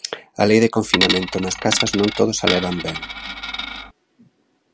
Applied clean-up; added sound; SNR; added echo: none; Coin (dropping); 3 dB; none.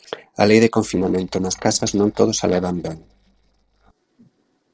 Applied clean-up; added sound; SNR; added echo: neural separator model SepFormer DNS4.